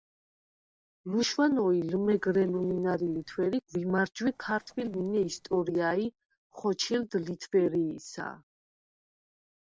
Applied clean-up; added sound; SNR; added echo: neural separator model SepFormer DNS4.